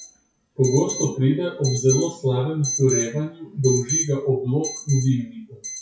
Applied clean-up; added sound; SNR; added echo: classical method WPE with log-MMSE.